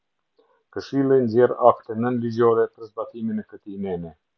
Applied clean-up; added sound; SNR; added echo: none; none; none; none.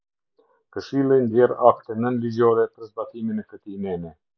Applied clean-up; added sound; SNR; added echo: neural mask model Resemble Enhance denoiser.